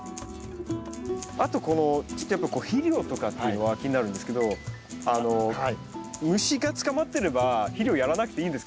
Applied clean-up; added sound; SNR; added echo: none; Acoustic guitar; 13 dB; none.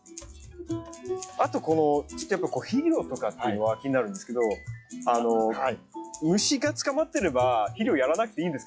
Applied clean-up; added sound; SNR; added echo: classical method log-MMSE.